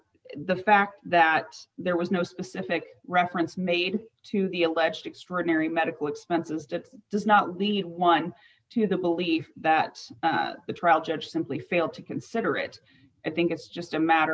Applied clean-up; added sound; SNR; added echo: none; none; none; none.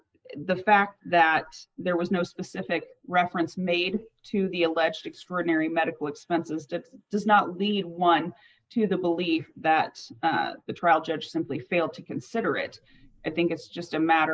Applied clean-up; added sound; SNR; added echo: neural mask model Resemble Enhance denoiser.